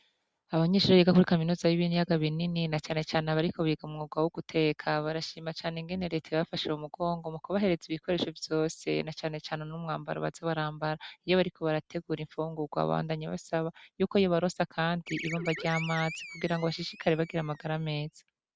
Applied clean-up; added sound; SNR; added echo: none; Animal; 12 dB; none.